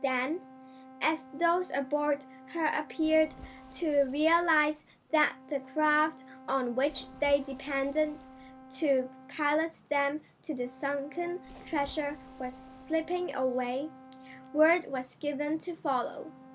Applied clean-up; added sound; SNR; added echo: none; Splash, splatter + Brass instrument; 20 dB; none.